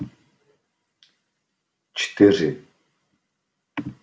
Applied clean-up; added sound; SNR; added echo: none; none; none; none.